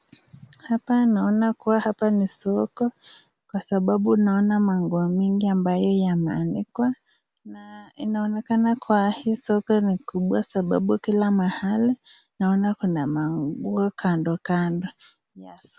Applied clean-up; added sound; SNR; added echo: none; none; none; none.